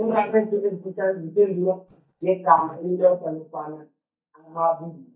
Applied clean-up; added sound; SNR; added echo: neural mask model DeepFilterNet 3.